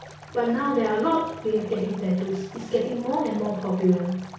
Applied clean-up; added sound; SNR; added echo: none; Stream; 19 dB; reverberation time 0.6 s.